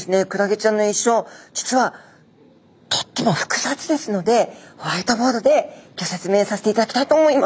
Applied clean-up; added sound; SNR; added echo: none; none; none; none.